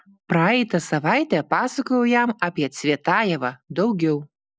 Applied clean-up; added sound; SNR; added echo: none; none; none; none.